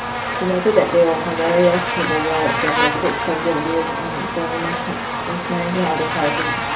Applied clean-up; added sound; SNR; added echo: none; Buzz; 2 dB; reverberation time 0.3 s.